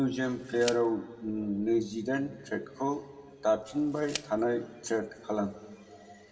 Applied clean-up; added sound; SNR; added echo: none; Tick; 16 dB; reverberation time 2.6 s.